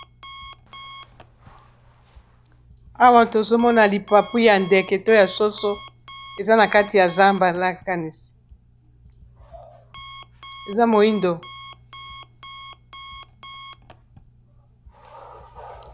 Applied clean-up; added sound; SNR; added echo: none; Alarm; 18 dB; none.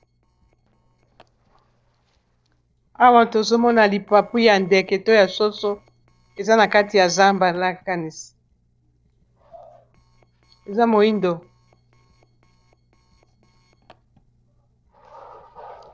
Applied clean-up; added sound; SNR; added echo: neural separator model SepFormer DNS4.